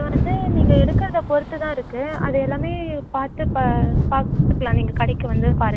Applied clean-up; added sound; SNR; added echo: none; Thunder / Wind; -4 dB; none.